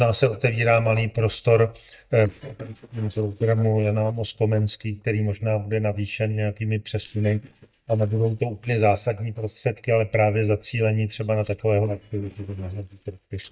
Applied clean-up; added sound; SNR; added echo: neural mask model DeepFilterNet 3.